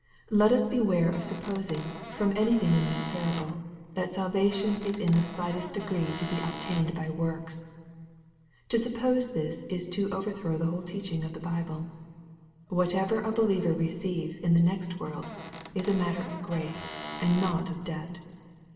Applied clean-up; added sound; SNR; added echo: none; Squeak / Cupboard open or close; 12 dB; reverberation time 2.0 s.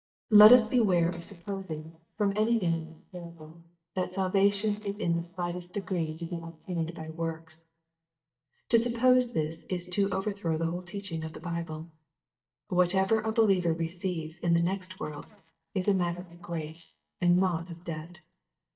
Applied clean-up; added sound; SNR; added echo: neural mask model DeepFilterNet 3.